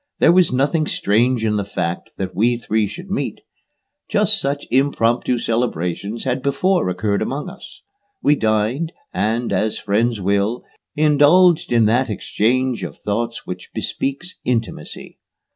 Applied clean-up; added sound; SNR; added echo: none; none; none; none.